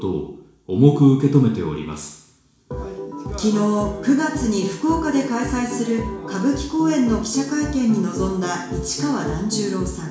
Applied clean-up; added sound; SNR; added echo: none; Wind instrument, woodwind instrument; 18 dB; reverberation time 0.7 s.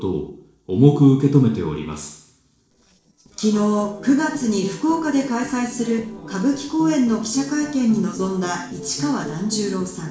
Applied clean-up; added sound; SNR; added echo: neural separator model SepFormer DNS4.